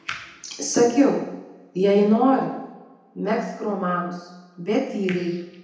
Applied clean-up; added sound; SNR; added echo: none; none; none; reverberation time 0.9 s.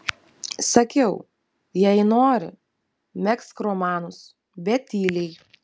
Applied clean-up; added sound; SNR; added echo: none; none; none; none.